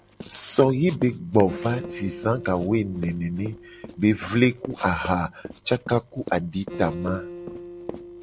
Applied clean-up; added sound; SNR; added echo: none; Run + Acoustic guitar; 14 dB; none.